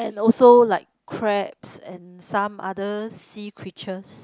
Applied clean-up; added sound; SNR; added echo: none; none; none; none.